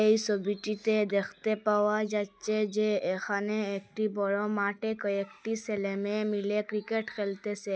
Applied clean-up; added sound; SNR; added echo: none; none; none; none.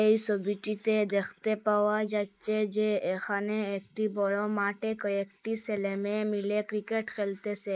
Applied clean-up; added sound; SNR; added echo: neural mask model Resemble Enhance denoiser.